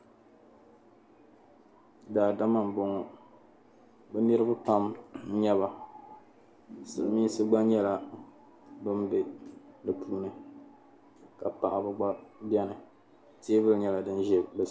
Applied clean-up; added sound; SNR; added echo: none; none; none; none.